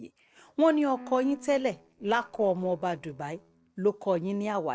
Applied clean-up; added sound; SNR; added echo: neural separator model SepFormer DNS4.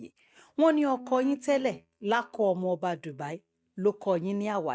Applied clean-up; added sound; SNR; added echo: neural mask model DeepFilterNet 3.